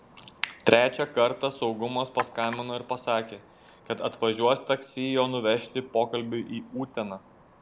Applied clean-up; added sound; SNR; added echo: none; Chink, clink; 12 dB; none.